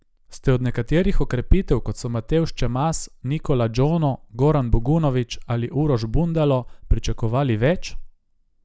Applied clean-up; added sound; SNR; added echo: none; none; none; none.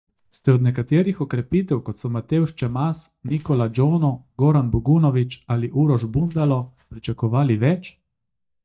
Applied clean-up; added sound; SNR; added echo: neural mask model DeepFilterNet 3.